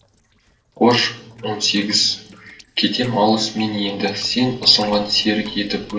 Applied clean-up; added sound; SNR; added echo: neural separator model SepFormer DNS4.